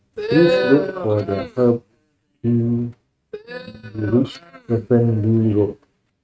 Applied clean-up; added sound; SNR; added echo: neural mask model RNNoise.